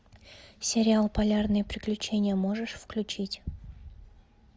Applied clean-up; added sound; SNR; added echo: none; none; none; none.